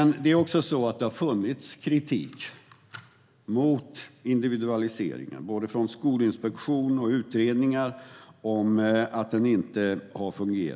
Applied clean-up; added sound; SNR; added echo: none; none; none; none.